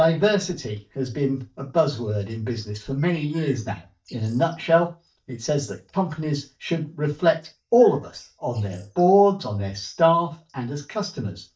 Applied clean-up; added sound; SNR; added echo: neural mask model DeepFilterNet 3.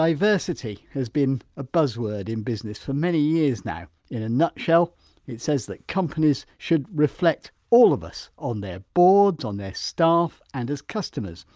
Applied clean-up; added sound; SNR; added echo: none; none; none; none.